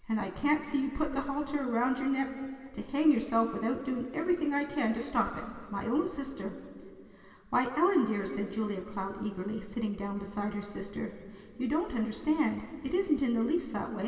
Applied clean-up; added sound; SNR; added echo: none; none; none; reverberation time 2.5 s.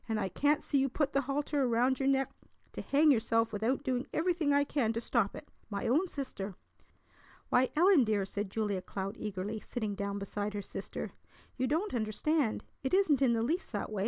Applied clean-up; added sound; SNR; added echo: none; none; none; none.